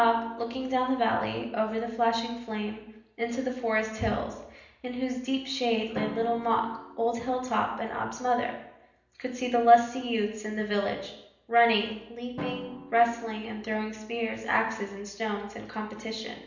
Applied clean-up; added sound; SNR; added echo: none; Drum; 19 dB; reverberation time 0.8 s.